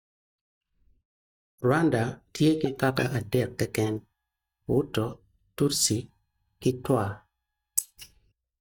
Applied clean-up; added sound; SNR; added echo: neural mask model DeepFilterNet 3.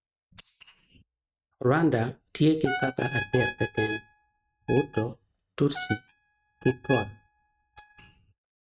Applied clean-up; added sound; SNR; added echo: neural mask model RNNoise.